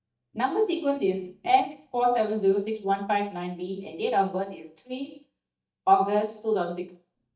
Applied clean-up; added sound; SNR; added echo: neural mask model DeepFilterNet 3.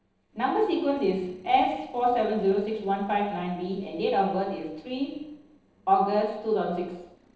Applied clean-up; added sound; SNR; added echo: neural separator model SepFormer DNS4.